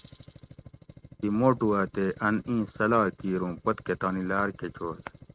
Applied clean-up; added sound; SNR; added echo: neural mask model RNNoise.